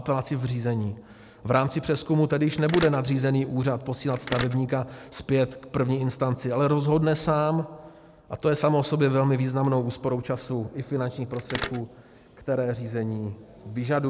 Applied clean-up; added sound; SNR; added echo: none; Mechanisms; 3 dB; none.